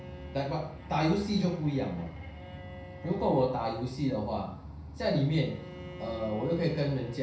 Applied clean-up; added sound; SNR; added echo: none; Bowed string instrument; 18 dB; reverberation time 0.5 s.